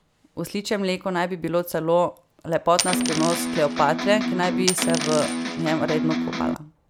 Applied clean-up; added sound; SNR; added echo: none; Coin (dropping) + Electric guitar; 1 dB; none.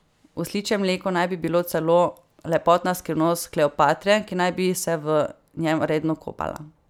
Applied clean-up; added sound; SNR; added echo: none; none; none; none.